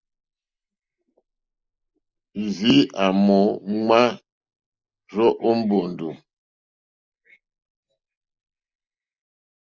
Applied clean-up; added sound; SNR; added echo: neural mask model Resemble Enhance denoiser.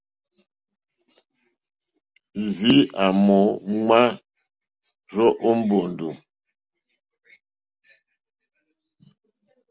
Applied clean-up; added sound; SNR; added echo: none; none; none; none.